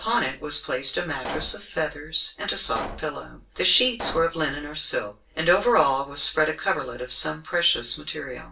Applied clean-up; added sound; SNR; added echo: none; Explosion; 11 dB; reverberation time 0.2 s.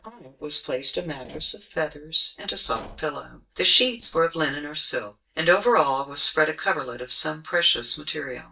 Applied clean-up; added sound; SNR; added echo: neural mask model DeepFilterNet 3.